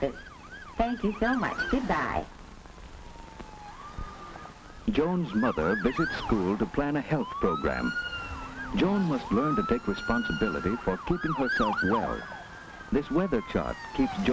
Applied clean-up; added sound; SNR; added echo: none; Motor vehicle (road) / Siren; 7 dB; none.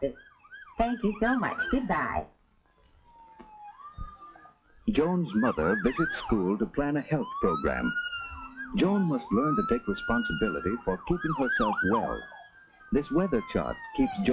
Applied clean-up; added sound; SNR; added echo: classical method log-MMSE.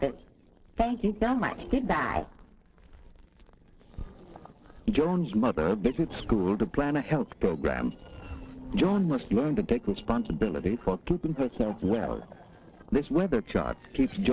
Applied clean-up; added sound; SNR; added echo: neural separator model SepFormer DNS4.